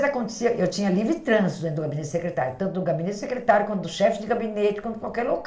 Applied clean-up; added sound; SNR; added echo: none; none; none; reverberation time 0.8 s.